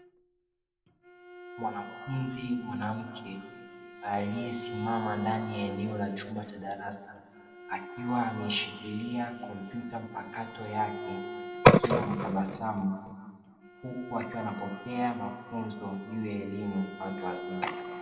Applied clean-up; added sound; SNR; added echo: none; Bowed string instrument; 12 dB; reverberation time 2.0 s.